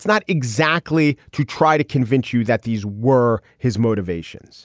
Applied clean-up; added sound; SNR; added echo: none; none; none; none.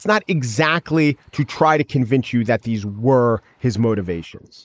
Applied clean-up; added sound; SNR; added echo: neural mask model Resemble Enhance denoiser.